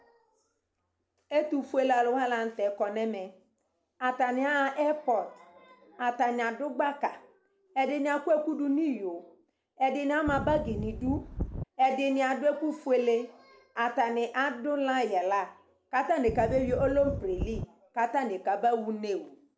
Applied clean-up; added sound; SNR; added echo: none; Wind; 6 dB; none.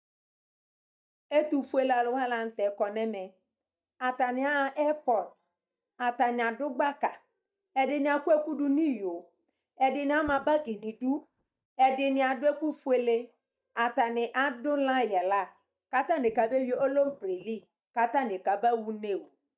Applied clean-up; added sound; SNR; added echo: neural mask model DeepFilterNet 3.